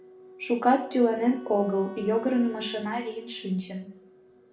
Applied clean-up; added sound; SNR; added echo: none; Wind instrument, woodwind instrument; 18 dB; reverberation time 0.5 s.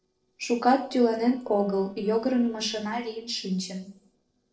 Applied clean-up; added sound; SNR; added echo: neural separator model SepFormer DNS4.